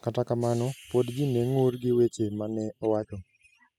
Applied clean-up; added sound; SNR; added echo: classical method spectral subtraction.